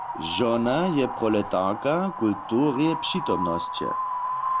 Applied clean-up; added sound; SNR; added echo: none; Wind; 5 dB; none.